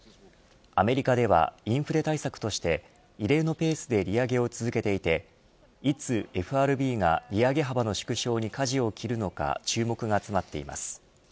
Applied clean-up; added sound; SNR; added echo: none; none; none; none.